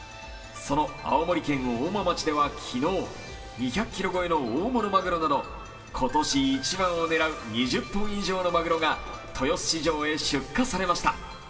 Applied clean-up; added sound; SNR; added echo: none; none; none; reverberation time 1.6 s.